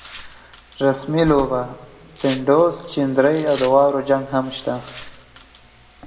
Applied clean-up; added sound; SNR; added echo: none; Domestic sounds, home sounds; 19 dB; reverberation time 1.3 s.